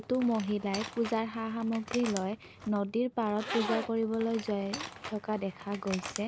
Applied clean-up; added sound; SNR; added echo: none; Zipper (clothing); 11 dB; none.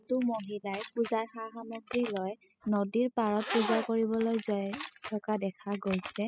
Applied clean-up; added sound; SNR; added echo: classical method spectral subtraction.